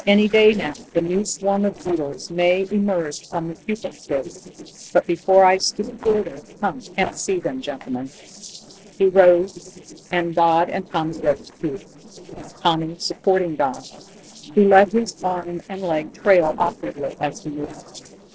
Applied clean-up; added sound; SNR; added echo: neural separator model SepFormer DNS4.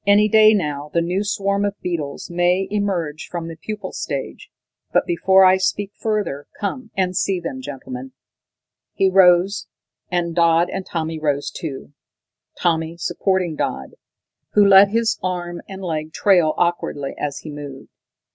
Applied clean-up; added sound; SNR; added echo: none; none; none; none.